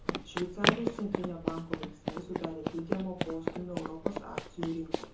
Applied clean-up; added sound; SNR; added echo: none; Run; -3 dB; reverberation time 0.5 s.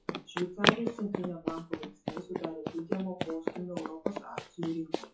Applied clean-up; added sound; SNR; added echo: classical method WPE with log-MMSE.